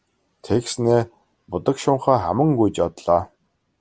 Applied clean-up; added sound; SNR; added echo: none; none; none; none.